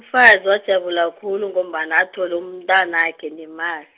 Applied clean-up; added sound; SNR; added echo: none; none; none; none.